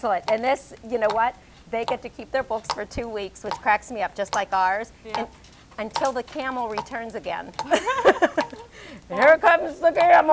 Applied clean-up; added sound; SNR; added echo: none; Water tap, faucet; 15 dB; none.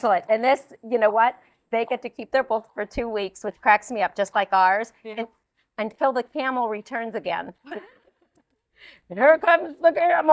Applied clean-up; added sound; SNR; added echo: neural mask model DeepFilterNet 3.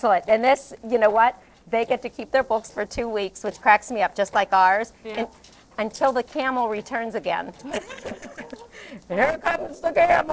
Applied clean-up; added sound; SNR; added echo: neural separator model SepFormer DNS4.